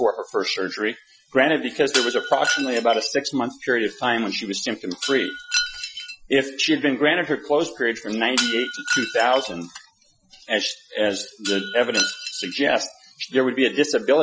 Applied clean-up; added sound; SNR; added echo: classical method Wiener filter.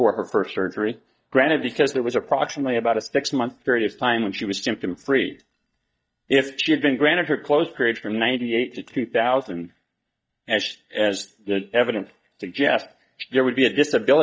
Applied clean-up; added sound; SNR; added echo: neural mask model DeepFilterNet 3.